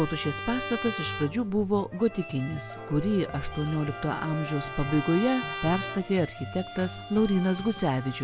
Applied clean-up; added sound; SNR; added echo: none; Trumpet; 12 dB; none.